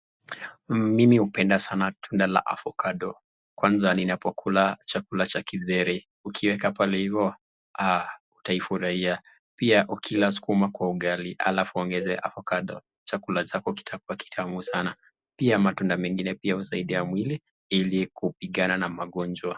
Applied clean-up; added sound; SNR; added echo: none; Cowbell; 19 dB; none.